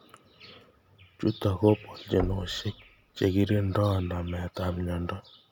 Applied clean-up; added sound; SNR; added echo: none; Knock; 14 dB; none.